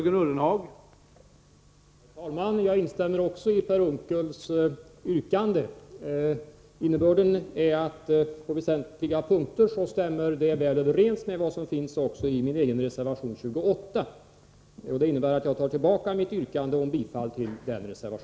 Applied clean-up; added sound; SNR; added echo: none; none; none; none.